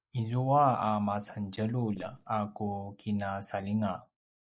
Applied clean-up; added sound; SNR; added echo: neural mask model Resemble Enhance denoiser.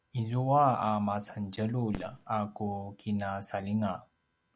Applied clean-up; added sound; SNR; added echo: none; Fireworks; 19 dB; none.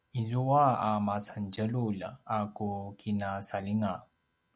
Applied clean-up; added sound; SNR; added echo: none; none; none; none.